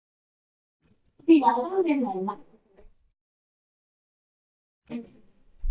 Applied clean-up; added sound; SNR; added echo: neural mask model DeepFilterNet 3.